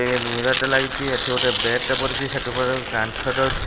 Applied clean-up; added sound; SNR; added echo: none; Tearing; 2 dB; none.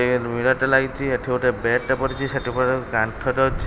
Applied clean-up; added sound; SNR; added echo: none; none; none; none.